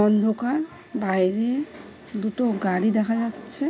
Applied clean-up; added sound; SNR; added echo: none; none; none; none.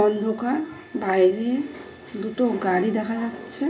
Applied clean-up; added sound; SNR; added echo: none; none; none; reverberation time 0.5 s.